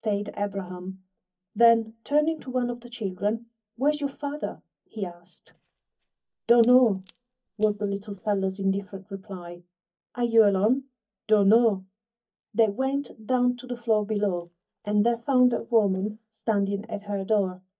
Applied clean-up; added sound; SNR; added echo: neural mask model DeepFilterNet 3.